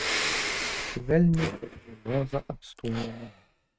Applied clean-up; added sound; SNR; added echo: neural mask model RNNoise.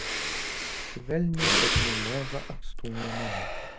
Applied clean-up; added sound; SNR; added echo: none; Breathing; -5 dB; none.